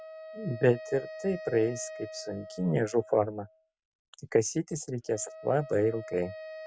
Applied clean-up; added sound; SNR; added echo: none; Wind instrument, woodwind instrument; 14 dB; none.